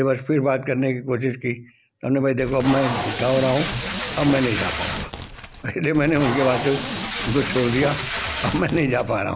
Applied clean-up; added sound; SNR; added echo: none; Packing tape, duct tape; 6 dB; none.